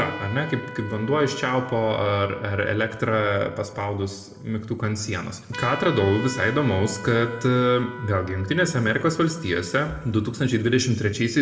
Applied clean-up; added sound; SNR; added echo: none; Trumpet; 16 dB; reverberation time 0.8 s.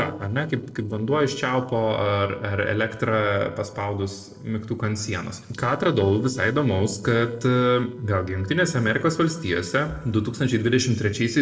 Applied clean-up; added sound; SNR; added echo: neural separator model SepFormer DNS4.